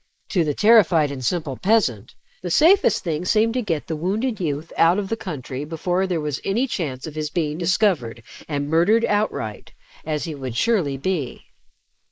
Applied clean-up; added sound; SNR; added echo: neural mask model Resemble Enhance denoiser.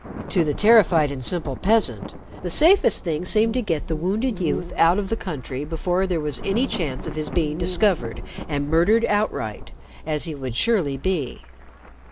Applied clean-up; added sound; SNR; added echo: none; Thunder + Insect; 14 dB; none.